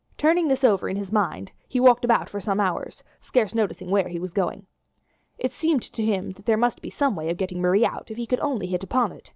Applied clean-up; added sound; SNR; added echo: none; none; none; none.